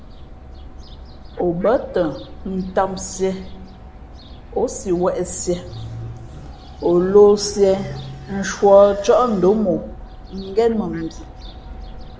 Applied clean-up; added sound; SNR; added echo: none; Fowl; 17 dB; none.